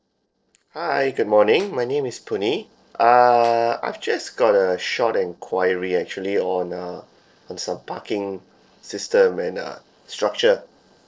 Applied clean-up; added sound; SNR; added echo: neural separator model SepFormer DNS4.